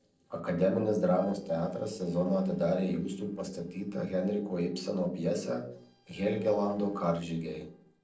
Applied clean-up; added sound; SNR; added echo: neural separator model SepFormer DNS4.